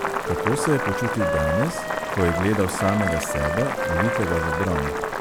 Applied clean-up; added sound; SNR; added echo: none; Boiling + Wind instrument, woodwind instrument; 0 dB; none.